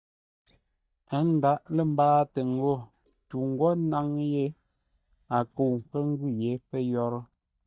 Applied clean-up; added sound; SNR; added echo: neural mask model DeepFilterNet 3.